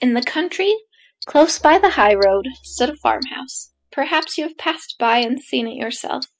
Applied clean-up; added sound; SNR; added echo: classical method spectral subtraction.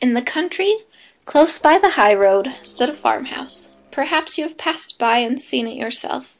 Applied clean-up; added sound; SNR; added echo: neural separator model SepFormer DNS4.